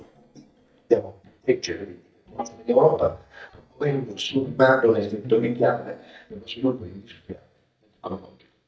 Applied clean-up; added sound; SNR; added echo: neural mask model DeepFilterNet 3.